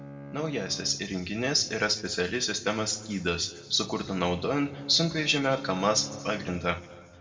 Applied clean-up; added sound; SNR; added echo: none; Bowed string instrument; 16 dB; reverberation time 1.3 s.